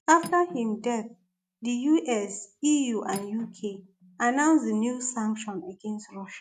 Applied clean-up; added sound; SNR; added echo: neural mask model RNNoise.